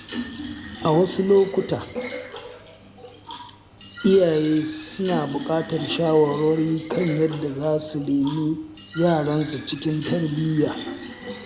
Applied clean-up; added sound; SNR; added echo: none; Fill (with liquid); 12 dB; none.